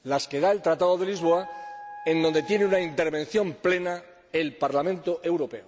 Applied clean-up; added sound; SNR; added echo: none; Wind instrument, woodwind instrument; 17 dB; none.